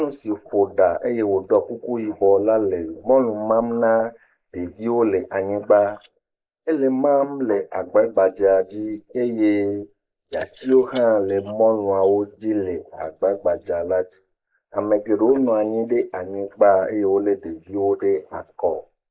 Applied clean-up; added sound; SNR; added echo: neural mask model Resemble Enhance denoiser.